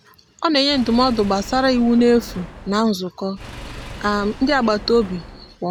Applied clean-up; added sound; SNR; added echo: none; Engine / Car; 15 dB; none.